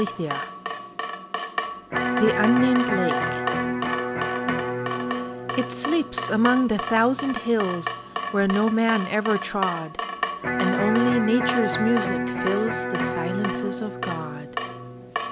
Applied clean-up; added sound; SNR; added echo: none; Electric guitar + Drip / Water tap, faucet; 2 dB; none.